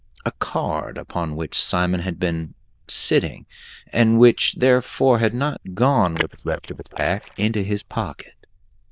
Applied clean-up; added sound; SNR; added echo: neural diffusion model UNIVERSE++.